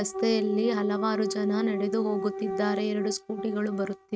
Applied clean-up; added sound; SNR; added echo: neural mask model RNNoise.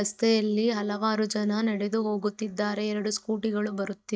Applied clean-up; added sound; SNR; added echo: neural mask model DeepFilterNet 3.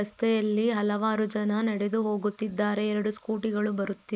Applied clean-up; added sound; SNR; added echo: neural mask model Resemble Enhance denoiser.